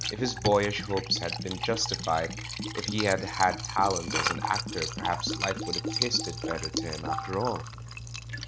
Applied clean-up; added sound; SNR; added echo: none; Liquid; 3 dB; none.